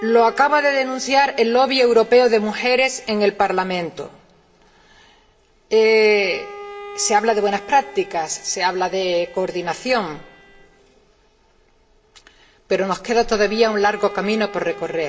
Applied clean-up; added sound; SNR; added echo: none; Bowed string instrument; 20 dB; reverberation time 0.5 s.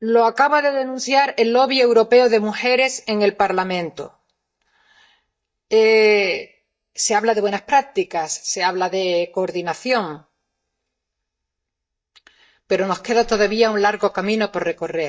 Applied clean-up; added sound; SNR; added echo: neural mask model DeepFilterNet 3.